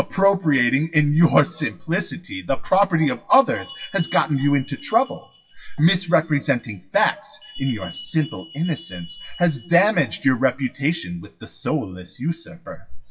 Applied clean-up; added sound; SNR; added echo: classical method WPE with log-MMSE.